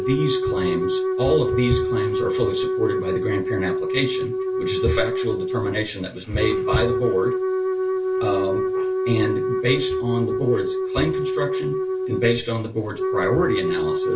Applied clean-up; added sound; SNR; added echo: none; Wind instrument, woodwind instrument; -1 dB; reverberation time 0.2 s.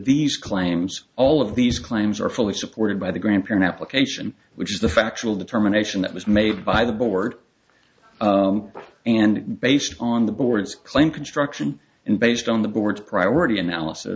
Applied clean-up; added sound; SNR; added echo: none; none; none; none.